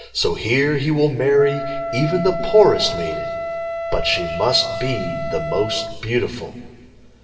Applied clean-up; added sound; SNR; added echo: none; Wind instrument, woodwind instrument; 8 dB; reverberation time 1.9 s.